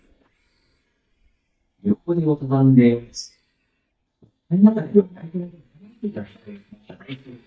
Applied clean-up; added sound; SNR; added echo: neural mask model DeepFilterNet 3.